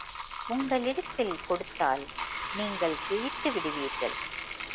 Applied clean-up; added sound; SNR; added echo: none; Bathtub (filling or washing); 5 dB; none.